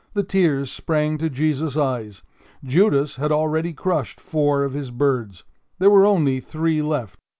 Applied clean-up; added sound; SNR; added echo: none; none; none; none.